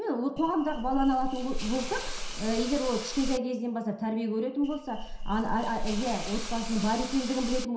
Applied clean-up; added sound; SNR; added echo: none; Hiss / Insect; 4 dB; reverberation time 0.7 s.